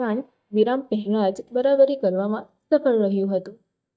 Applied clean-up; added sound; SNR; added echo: neural mask model DeepFilterNet 3.